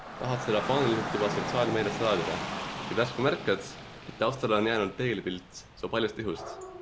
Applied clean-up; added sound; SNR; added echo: none; Rain / Dog; 7 dB; none.